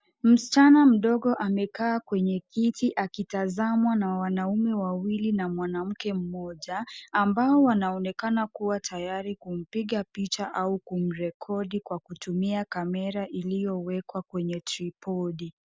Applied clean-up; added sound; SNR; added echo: none; none; none; none.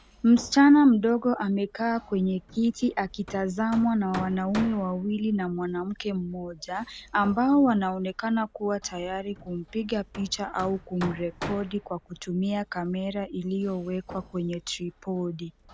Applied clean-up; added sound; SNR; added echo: none; Hammer; 18 dB; none.